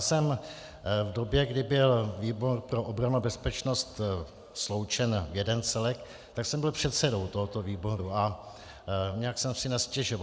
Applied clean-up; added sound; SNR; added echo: none; none; none; none.